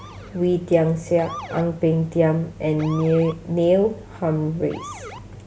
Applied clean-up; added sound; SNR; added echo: none; Motor vehicle (road) / Siren; 19 dB; none.